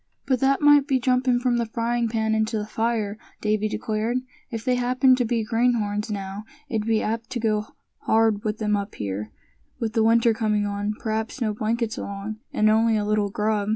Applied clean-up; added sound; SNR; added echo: none; none; none; none.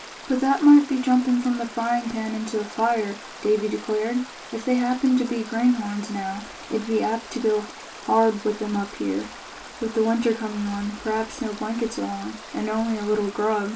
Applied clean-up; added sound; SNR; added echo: none; Stream; 16 dB; reverberation time 0.2 s.